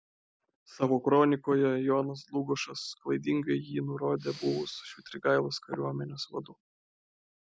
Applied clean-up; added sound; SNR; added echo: none; Respiratory sounds; 20 dB; none.